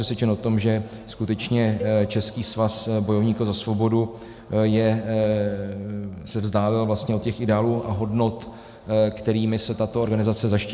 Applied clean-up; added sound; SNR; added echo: none; Cowbell; 17 dB; none.